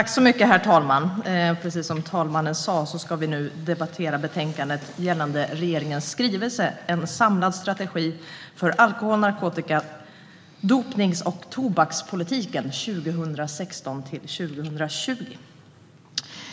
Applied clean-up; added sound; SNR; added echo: none; none; none; reverberation time 0.4 s.